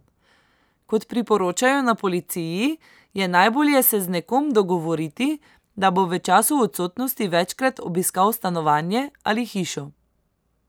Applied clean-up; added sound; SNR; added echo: none; none; none; none.